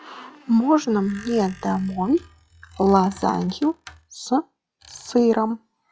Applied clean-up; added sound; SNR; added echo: classical method log-MMSE.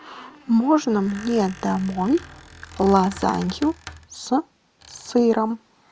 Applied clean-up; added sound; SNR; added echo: none; Squeak; 20 dB; none.